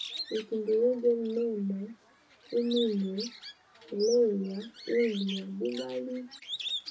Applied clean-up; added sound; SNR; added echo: none; Bird; 12 dB; reverberation time 0.2 s.